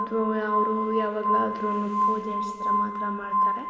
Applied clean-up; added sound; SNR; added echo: none; Glass; -3 dB; none.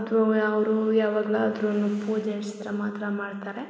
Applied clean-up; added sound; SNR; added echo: none; none; none; none.